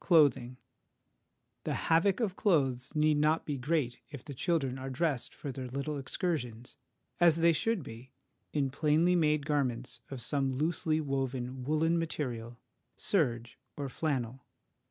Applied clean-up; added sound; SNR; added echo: none; none; none; none.